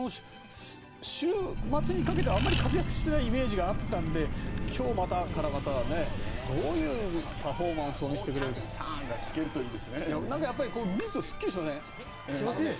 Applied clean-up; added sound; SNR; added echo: none; Accelerating, revving, vroom; 2 dB; none.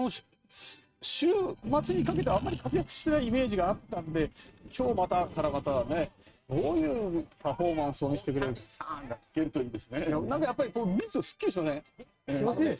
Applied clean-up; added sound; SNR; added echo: neural mask model RNNoise.